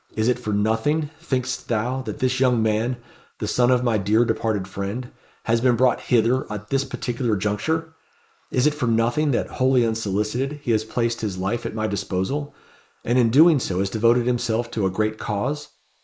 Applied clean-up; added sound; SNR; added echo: neural mask model Resemble Enhance denoiser.